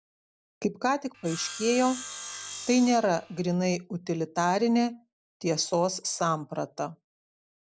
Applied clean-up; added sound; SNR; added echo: none; Sawing; 11 dB; none.